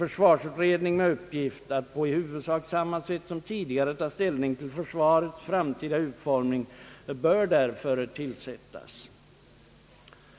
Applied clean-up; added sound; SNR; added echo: none; none; none; none.